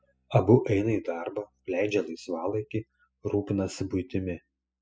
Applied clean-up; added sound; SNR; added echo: classical method spectral subtraction.